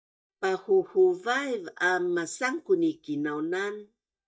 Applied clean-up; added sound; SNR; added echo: neural mask model DeepFilterNet 3.